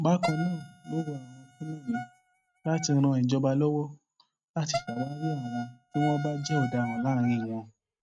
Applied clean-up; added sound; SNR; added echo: neural mask model RNNoise.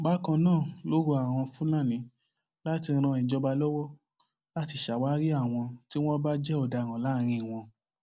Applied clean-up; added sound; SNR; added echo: none; none; none; none.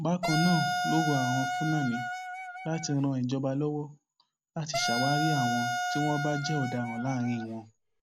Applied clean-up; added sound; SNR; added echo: none; Wind instrument, woodwind instrument; 2 dB; none.